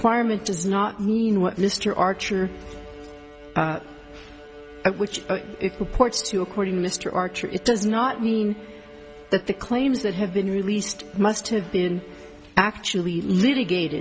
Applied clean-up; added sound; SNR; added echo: none; Bowed string instrument; 19 dB; none.